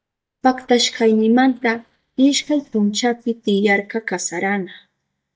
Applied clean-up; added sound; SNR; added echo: neural mask model DeepFilterNet 3.